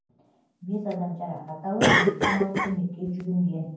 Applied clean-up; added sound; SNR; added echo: none; Cough; -2 dB; reverberation time 0.9 s.